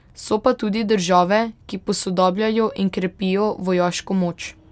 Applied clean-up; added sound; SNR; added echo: none; none; none; none.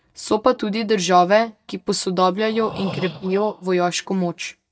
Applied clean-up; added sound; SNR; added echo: neural mask model DeepFilterNet 3.